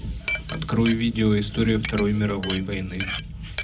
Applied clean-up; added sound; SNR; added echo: none; Glass; 11 dB; reverberation time 0.4 s.